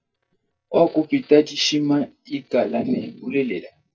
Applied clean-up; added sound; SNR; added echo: neural mask model DeepFilterNet 3.